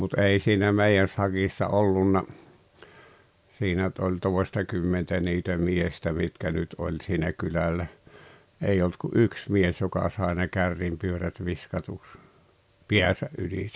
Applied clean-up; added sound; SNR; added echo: none; none; none; none.